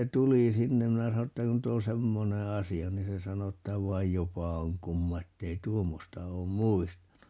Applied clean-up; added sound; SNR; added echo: none; none; none; none.